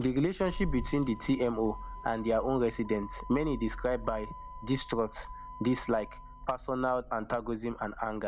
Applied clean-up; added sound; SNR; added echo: none; Motor vehicle (road); 11 dB; none.